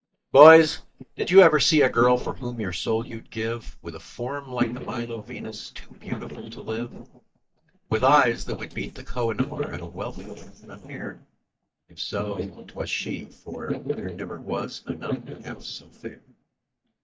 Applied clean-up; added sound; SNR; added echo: neural mask model DeepFilterNet 3.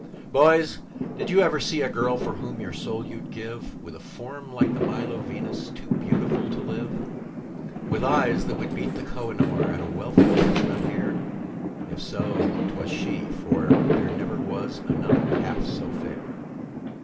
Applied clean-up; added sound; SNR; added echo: none; Fireworks; -4 dB; reverberation time 0.2 s.